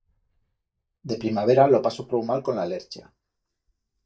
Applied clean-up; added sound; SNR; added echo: neural mask model DeepFilterNet 3.